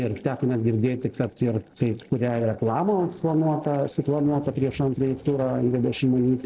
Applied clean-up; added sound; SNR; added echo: neural separator model SepFormer DNS4.